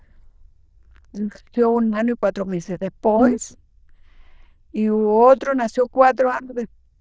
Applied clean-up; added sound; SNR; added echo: neural diffusion model UNIVERSE++.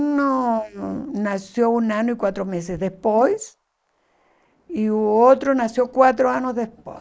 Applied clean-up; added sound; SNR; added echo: neural mask model Resemble Enhance denoiser.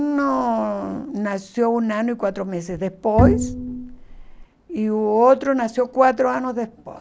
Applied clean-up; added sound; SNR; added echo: none; Bowed string instrument; 0 dB; none.